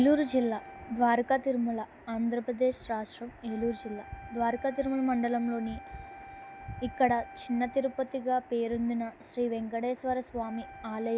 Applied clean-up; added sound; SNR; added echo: none; Wind instrument, woodwind instrument; 19 dB; none.